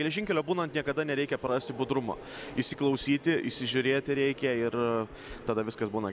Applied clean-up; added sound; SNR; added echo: none; none; none; none.